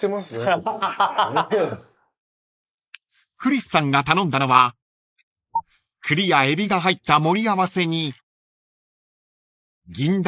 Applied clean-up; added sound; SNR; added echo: neural mask model Resemble Enhance denoiser.